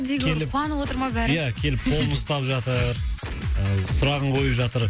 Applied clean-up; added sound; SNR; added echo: none; Gunshot, gunfire; 11 dB; none.